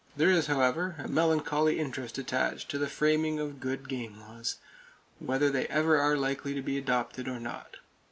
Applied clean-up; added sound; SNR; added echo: none; none; none; none.